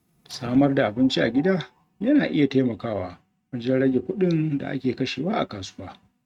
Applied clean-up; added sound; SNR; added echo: neural mask model RNNoise.